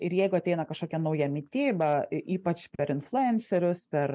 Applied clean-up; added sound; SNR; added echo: none; none; none; none.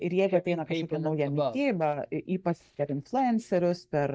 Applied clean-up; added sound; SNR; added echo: neural mask model DeepFilterNet 3.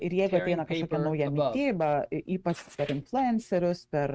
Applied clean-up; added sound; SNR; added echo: neural mask model RNNoise.